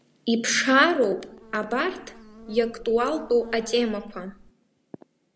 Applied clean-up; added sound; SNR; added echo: none; Buzz; 20 dB; none.